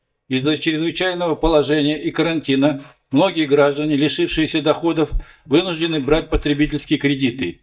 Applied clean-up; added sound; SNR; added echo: neural mask model DeepFilterNet 3.